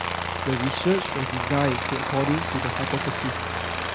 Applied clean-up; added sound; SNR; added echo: none; Aircraft; 1 dB; none.